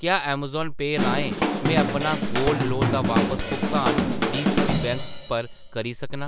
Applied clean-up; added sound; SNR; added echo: none; Drum / Drum kit; -1 dB; none.